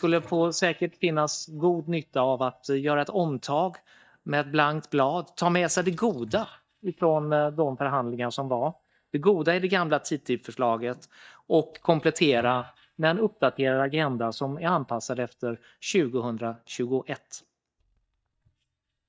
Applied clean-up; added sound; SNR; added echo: neural mask model DeepFilterNet 3.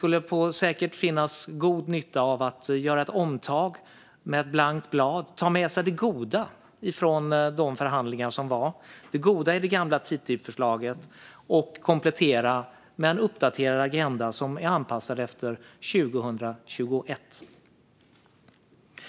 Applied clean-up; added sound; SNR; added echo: none; none; none; none.